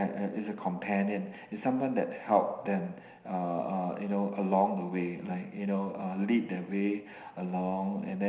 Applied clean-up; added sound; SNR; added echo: none; none; none; reverberation time 0.9 s.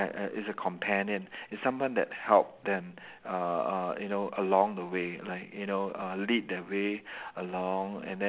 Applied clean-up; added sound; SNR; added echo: none; none; none; none.